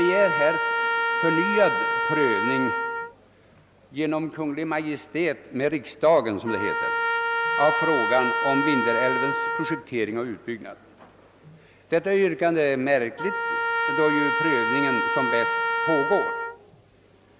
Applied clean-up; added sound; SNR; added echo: none; Trumpet; 1 dB; none.